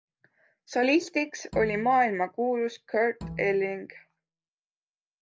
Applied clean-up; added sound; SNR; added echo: none; Bowed string instrument; 15 dB; none.